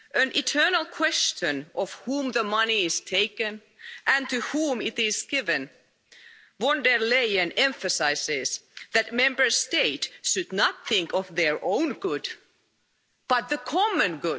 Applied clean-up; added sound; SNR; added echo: none; none; none; none.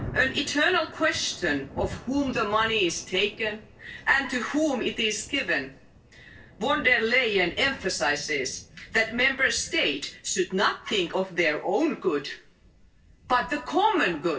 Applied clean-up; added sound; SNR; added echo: none; Thunder; 18 dB; reverberation time 0.2 s.